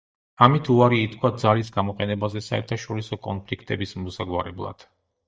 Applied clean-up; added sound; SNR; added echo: neural mask model DeepFilterNet 3.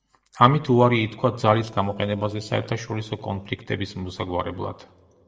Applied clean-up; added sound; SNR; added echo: neural separator model SepFormer DNS4.